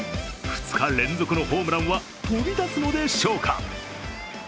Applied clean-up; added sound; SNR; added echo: none; none; none; none.